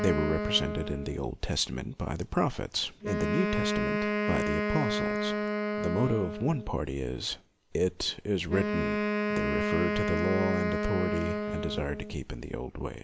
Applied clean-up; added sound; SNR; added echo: none; Wind instrument, woodwind instrument; 1 dB; none.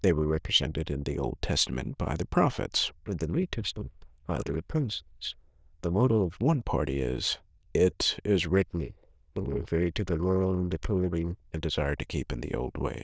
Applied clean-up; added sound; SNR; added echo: neural diffusion model UNIVERSE++.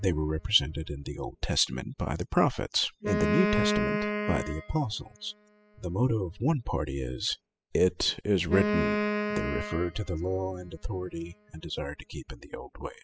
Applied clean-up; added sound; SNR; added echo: classical method spectral subtraction.